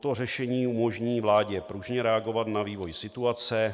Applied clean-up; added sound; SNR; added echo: none; none; none; none.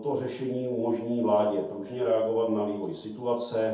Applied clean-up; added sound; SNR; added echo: none; none; none; reverberation time 0.6 s.